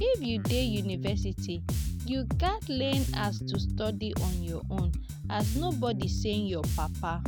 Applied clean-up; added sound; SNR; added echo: none; Bass guitar; -2 dB; none.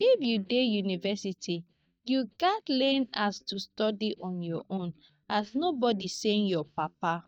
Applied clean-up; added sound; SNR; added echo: neural mask model DeepFilterNet 3.